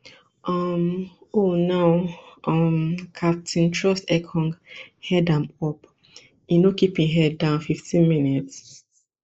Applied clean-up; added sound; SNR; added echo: neural mask model Resemble Enhance denoiser.